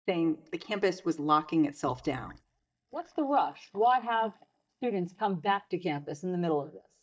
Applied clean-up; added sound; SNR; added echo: neural mask model DeepFilterNet 3.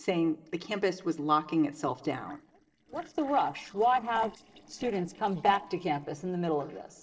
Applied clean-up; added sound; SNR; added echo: neural separator model SepFormer DNS4.